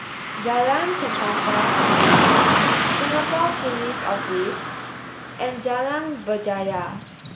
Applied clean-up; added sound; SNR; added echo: none; Car passing by / Traffic noise, roadway noise; -4 dB; none.